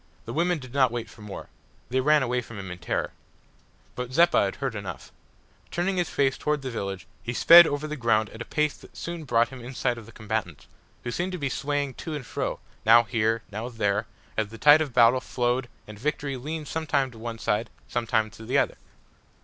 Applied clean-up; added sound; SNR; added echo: none; none; none; none.